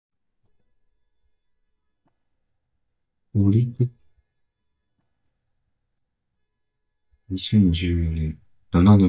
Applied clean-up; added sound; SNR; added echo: neural mask model DeepFilterNet 3.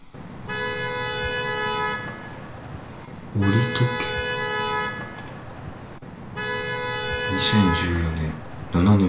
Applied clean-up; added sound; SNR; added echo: none; Motor vehicle (road); 2 dB; reverberation time 0.4 s.